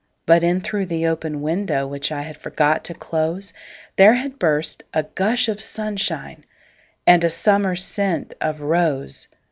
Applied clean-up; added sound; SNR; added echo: none; none; none; none.